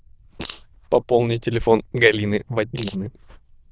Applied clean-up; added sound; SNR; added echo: neural diffusion model UNIVERSE++.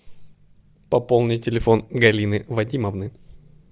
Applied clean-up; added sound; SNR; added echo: none; none; none; none.